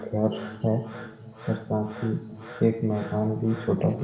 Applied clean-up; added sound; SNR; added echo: none; Frog; 18 dB; reverberation time 2.2 s.